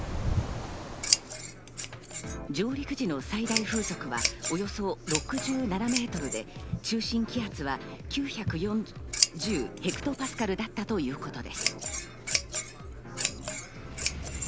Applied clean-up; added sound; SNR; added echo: none; Scissors; 2 dB; none.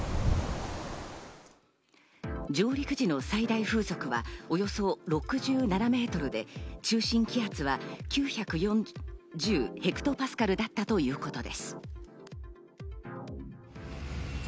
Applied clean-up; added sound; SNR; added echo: none; none; none; none.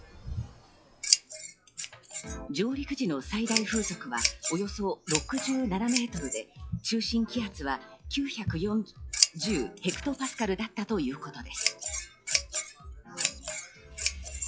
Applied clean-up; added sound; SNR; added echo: classical method log-MMSE.